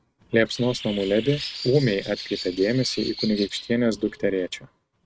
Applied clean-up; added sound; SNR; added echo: neural mask model RNNoise.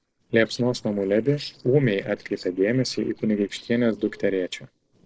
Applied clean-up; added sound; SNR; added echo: neural separator model SepFormer DNS4.